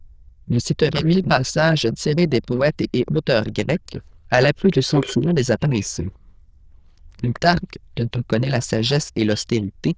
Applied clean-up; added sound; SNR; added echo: neural diffusion model UNIVERSE++.